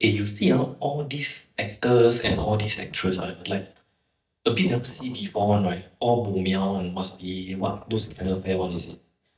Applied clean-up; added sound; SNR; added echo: neural mask model DeepFilterNet 3.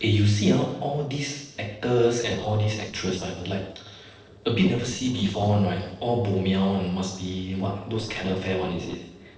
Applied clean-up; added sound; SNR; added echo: neural separator model SepFormer DNS4.